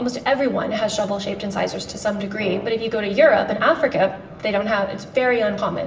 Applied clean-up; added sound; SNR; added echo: none; Wind instrument, woodwind instrument; 13 dB; reverberation time 0.7 s.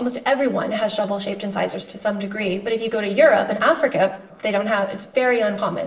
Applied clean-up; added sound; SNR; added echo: neural separator model SepFormer DNS4.